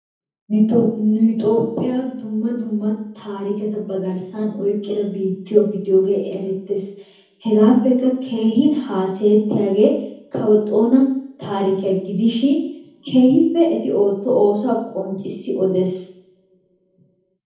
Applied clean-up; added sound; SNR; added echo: none; none; none; reverberation time 0.7 s.